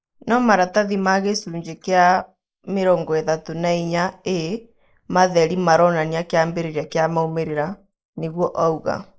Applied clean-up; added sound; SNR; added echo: neural mask model Resemble Enhance denoiser.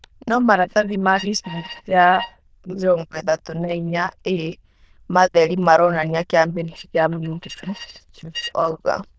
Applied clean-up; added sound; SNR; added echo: neural diffusion model UNIVERSE++.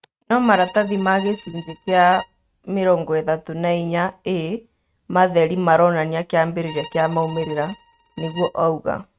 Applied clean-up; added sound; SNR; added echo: neural mask model RNNoise.